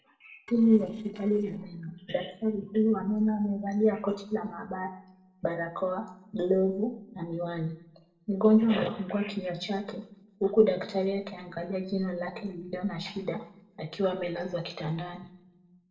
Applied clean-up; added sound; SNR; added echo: neural separator model SepFormer DNS4.